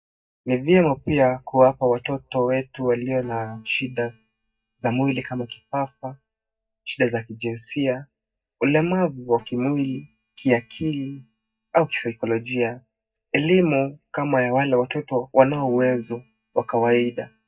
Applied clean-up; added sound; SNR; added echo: neural mask model DeepFilterNet 3.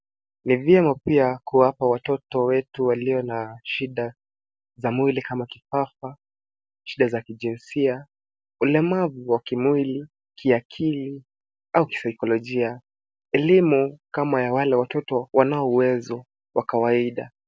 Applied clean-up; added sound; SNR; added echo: none; none; none; none.